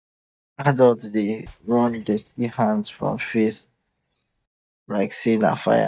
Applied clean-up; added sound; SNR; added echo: neural mask model DeepFilterNet 3.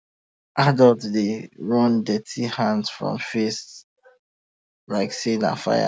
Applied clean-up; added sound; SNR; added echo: none; none; none; none.